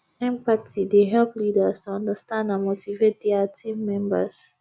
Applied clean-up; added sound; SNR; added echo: none; none; none; none.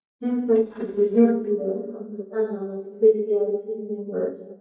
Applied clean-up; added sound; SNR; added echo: neural mask model DeepFilterNet 3.